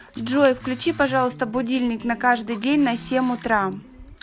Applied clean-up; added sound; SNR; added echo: none; Camera + Electric guitar; 17 dB; none.